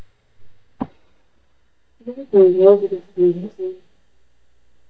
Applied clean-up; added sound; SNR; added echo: neural mask model DeepFilterNet 3.